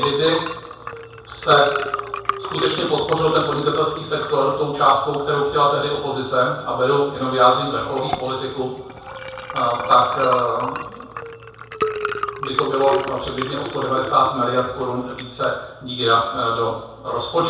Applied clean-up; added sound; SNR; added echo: none; Liquid; 9 dB; reverberation time 0.7 s.